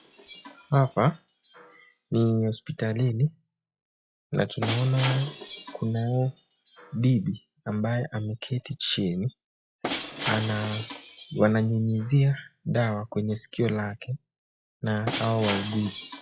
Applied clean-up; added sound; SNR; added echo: classical method log-MMSE.